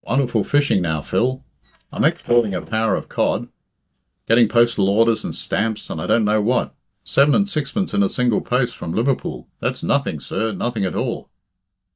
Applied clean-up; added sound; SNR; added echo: neural mask model DeepFilterNet 3.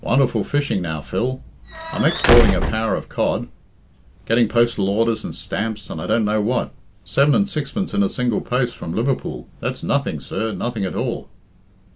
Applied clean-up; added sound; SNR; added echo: none; Squeak / Slam / Wood; -2 dB; none.